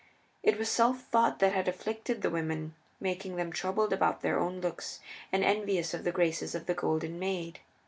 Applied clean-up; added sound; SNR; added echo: none; none; none; none.